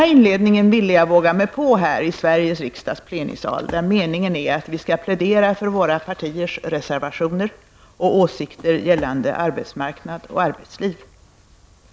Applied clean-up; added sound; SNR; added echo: none; Walk, footsteps; 19 dB; none.